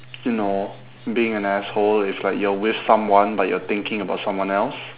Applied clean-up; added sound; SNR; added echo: none; none; none; none.